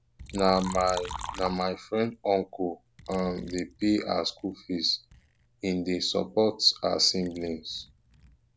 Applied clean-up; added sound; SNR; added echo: none; Liquid; 16 dB; none.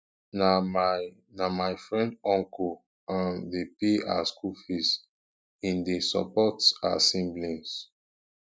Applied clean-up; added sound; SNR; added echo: none; none; none; none.